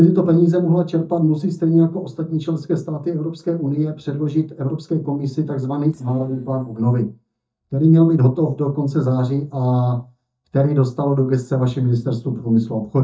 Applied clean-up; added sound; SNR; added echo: neural mask model DeepFilterNet 3.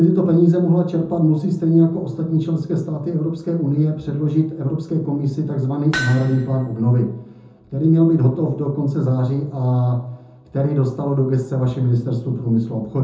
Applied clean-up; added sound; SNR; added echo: none; Hammer; 12 dB; reverberation time 0.5 s.